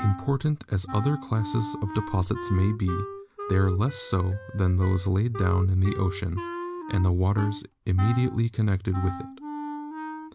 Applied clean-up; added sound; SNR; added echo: none; Wind instrument, woodwind instrument; 11 dB; none.